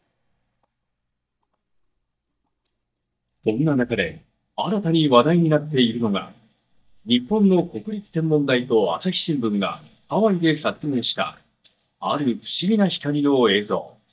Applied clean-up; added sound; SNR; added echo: neural mask model DeepFilterNet 3.